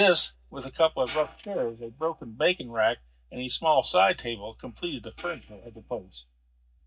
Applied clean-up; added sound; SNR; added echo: neural mask model DeepFilterNet 3.